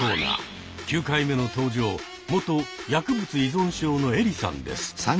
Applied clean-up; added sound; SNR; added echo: none; none; none; none.